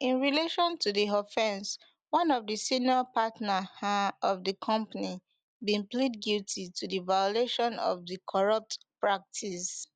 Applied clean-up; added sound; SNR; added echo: none; none; none; none.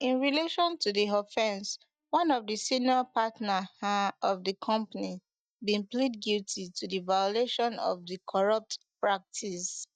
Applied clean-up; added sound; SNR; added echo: neural mask model DeepFilterNet 3.